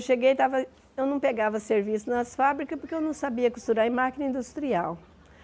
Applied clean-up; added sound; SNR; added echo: none; none; none; none.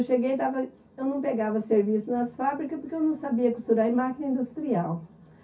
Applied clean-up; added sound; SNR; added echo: none; none; none; reverberation time 0.3 s.